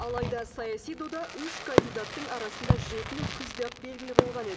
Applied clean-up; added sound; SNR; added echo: none; Fireworks; -5 dB; reverberation time 2.2 s.